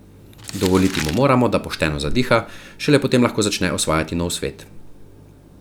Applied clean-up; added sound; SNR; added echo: none; Crumpling, crinkling; 14 dB; none.